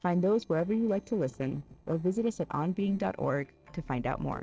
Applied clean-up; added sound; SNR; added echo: neural separator model SepFormer DNS4.